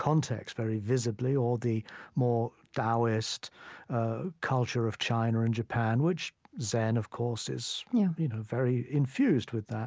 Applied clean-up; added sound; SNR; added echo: none; none; none; none.